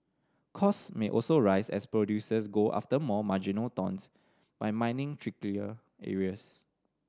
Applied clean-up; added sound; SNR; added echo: none; none; none; none.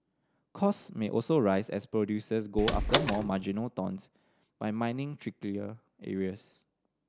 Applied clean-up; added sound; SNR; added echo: none; Door; -2 dB; none.